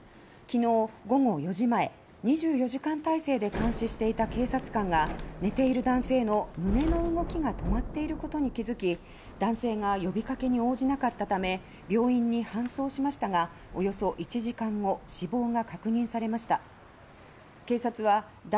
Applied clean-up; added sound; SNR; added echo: none; Thunder / Rain; 12 dB; none.